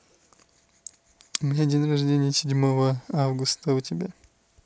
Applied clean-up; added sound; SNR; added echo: none; none; none; none.